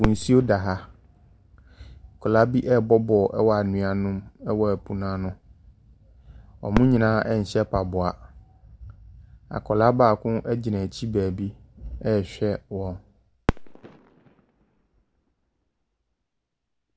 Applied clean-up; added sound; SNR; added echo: none; Fireworks; 12 dB; none.